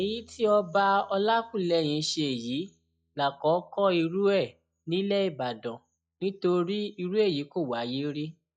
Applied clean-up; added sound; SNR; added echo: classical method log-MMSE.